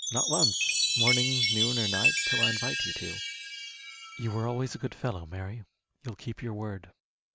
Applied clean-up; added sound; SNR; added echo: none; Chime; -4 dB; none.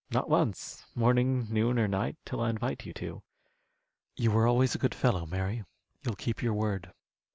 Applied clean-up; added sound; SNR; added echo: none; none; none; none.